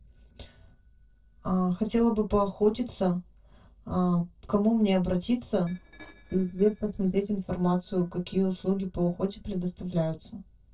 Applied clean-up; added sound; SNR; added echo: neural separator model SepFormer DNS4.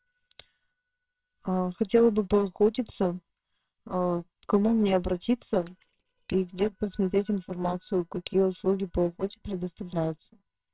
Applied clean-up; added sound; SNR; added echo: neural separator model SepFormer WHAMR!.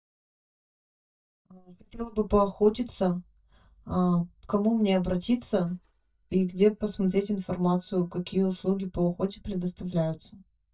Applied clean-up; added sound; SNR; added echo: neural mask model DeepFilterNet 3.